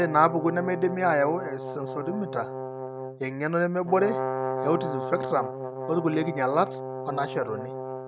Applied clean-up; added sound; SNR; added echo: none; Brass instrument; 6 dB; none.